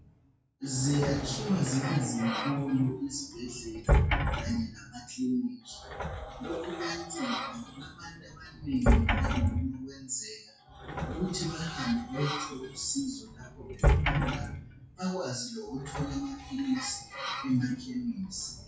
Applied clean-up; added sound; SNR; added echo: classical method WPE with log-MMSE.